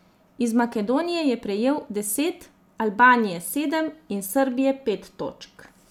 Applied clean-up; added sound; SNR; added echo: none; none; none; none.